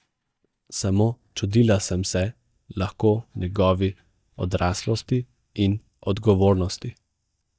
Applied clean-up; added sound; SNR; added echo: neural mask model DeepFilterNet 3.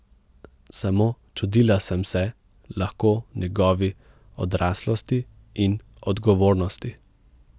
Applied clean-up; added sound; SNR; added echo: none; none; none; none.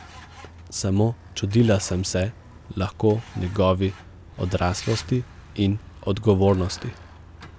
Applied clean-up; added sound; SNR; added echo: none; Truck; 19 dB; none.